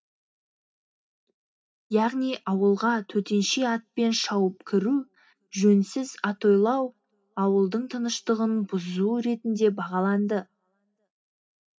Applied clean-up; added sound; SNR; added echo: none; none; none; reverberation time 0.3 s.